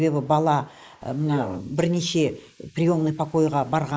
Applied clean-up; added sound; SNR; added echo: neural mask model Resemble Enhance denoiser.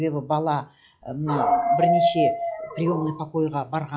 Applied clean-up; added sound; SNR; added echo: classical method log-MMSE.